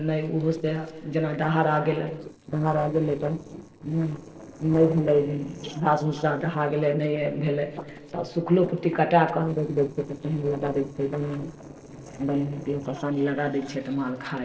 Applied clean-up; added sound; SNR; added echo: neural separator model SepFormer DNS4.